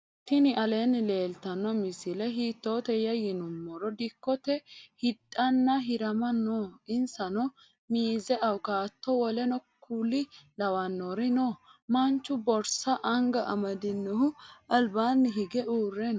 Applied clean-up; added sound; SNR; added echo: none; none; none; none.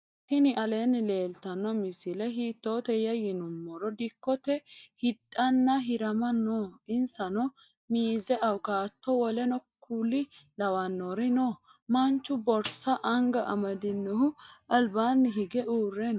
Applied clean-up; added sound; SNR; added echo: neural mask model DeepFilterNet 3.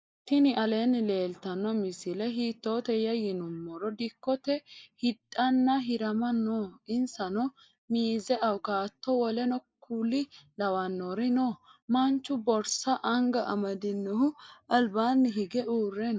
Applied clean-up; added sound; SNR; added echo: neural mask model Resemble Enhance denoiser.